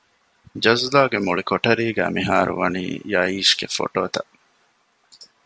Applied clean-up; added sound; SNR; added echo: none; none; none; none.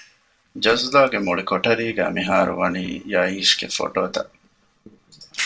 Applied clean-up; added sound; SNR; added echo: neural separator model SepFormer DNS4.